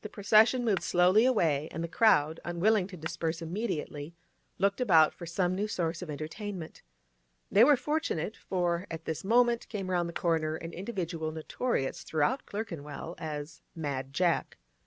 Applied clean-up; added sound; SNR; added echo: none; Shatter; 17 dB; none.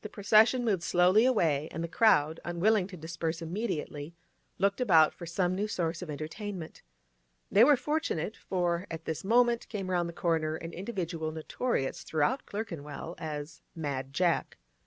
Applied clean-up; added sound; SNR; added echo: none; none; none; none.